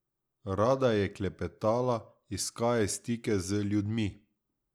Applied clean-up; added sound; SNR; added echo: none; none; none; none.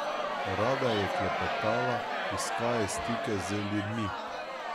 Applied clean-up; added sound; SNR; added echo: none; Crowd; -1 dB; none.